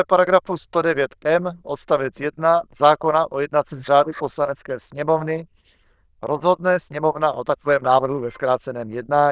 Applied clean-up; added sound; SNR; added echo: neural diffusion model UNIVERSE++.